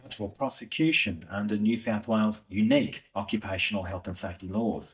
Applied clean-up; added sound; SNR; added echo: neural mask model DeepFilterNet 3.